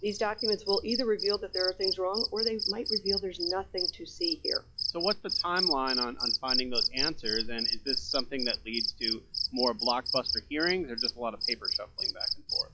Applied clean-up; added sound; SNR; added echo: classical method log-MMSE.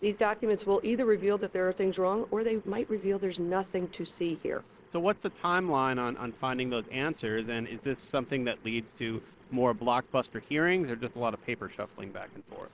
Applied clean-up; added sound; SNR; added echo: neural separator model SepFormer DNS4.